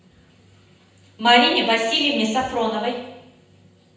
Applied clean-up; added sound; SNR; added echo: none; none; none; reverberation time 0.9 s.